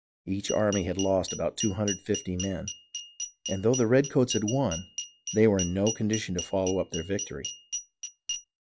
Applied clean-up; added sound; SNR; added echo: classical method log-MMSE.